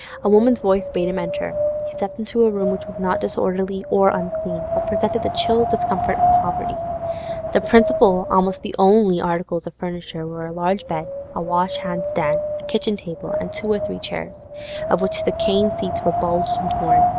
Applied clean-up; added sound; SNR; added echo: none; Wind; 3 dB; none.